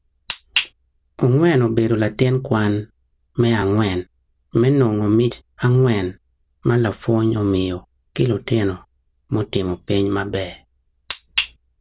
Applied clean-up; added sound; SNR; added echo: none; none; none; none.